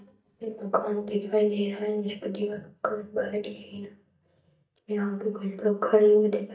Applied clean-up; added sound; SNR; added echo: neural mask model DeepFilterNet 3.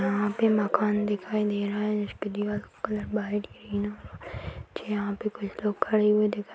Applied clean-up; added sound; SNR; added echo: none; none; none; none.